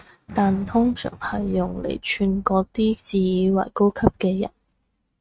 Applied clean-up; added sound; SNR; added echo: neural mask model RNNoise.